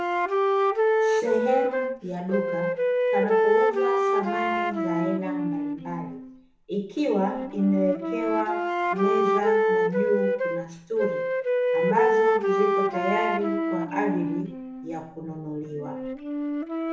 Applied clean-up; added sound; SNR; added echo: none; Wind instrument, woodwind instrument; -4 dB; reverberation time 0.7 s.